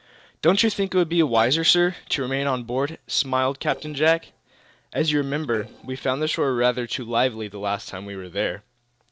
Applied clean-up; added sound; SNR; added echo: neural separator model SepFormer DNS4.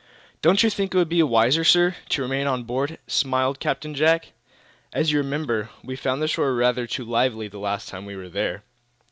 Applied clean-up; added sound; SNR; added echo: none; none; none; none.